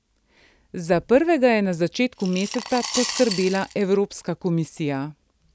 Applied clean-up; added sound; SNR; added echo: none; Coin (dropping) / Glass; 4 dB; none.